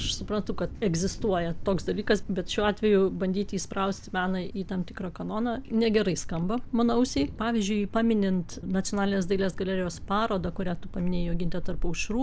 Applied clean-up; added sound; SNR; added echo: none; Thunder; 6 dB; none.